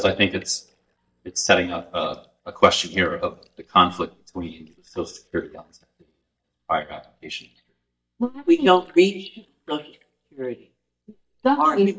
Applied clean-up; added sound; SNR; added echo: neural mask model DeepFilterNet 3.